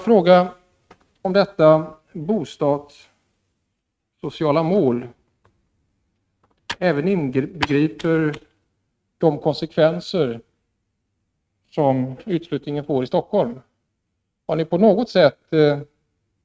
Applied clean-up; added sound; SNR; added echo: neural mask model RNNoise.